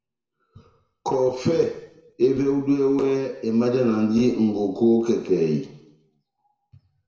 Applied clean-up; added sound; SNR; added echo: none; none; none; reverberation time 0.9 s.